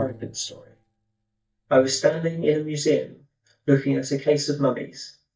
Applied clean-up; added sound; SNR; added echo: neural mask model DeepFilterNet 3.